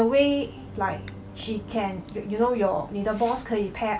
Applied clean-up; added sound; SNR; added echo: none; Bowed string instrument; 19 dB; none.